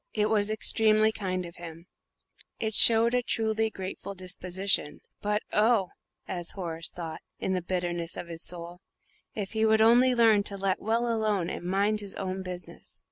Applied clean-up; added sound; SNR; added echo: none; none; none; none.